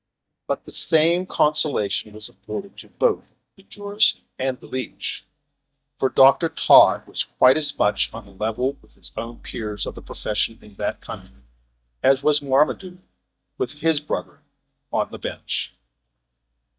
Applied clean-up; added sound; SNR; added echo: neural mask model DeepFilterNet 3.